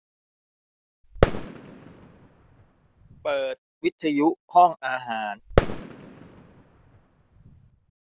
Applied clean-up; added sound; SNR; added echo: none; Fireworks; 1 dB; none.